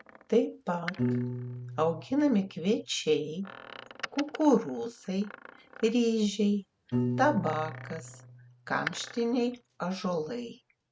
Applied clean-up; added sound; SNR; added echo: neural mask model RNNoise.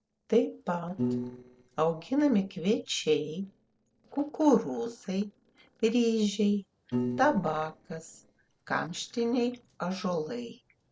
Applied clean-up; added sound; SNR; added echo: neural separator model SepFormer DNS4.